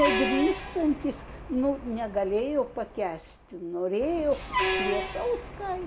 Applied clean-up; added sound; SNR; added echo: none; Truck; 5 dB; none.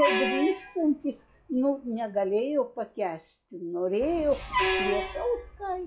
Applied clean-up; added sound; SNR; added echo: classical method log-MMSE.